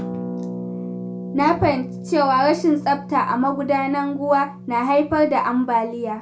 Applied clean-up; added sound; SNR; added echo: none; Harp; 11 dB; reverberation time 0.2 s.